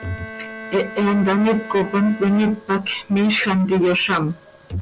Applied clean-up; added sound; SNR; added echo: none; Bowed string instrument; 17 dB; none.